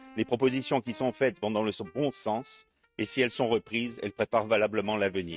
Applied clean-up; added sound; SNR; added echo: neural mask model RNNoise.